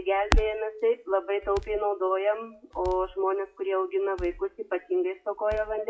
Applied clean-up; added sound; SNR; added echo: classical method WPE with log-MMSE.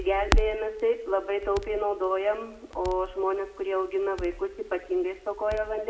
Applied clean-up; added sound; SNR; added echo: none; Crackle; 6 dB; reverberation time 0.6 s.